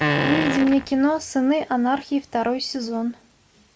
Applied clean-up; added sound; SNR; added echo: none; Fart; 2 dB; none.